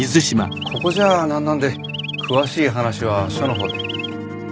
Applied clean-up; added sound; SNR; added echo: none; Chirp, tweet; 11 dB; none.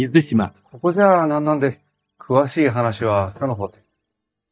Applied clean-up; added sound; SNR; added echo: neural mask model DeepFilterNet 3.